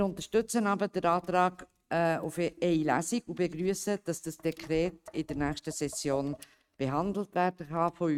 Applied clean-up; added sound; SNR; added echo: neural mask model RNNoise.